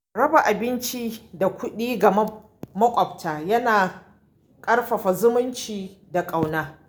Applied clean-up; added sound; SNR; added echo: none; none; none; none.